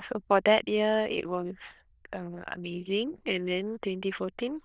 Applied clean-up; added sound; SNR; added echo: neural diffusion model UNIVERSE++.